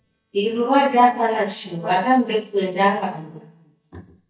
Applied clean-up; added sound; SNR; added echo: neural mask model DeepFilterNet 3.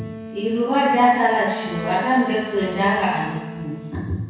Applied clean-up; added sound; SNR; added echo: none; Wind instrument, woodwind instrument; 12 dB; reverberation time 1.1 s.